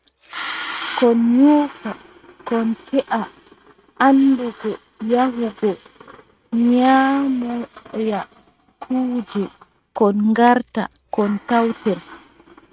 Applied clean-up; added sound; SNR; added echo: neural mask model RNNoise.